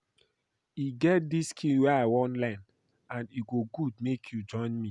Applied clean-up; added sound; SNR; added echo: none; none; none; none.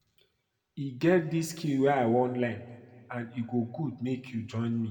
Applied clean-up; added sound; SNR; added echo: none; none; none; reverberation time 1.1 s.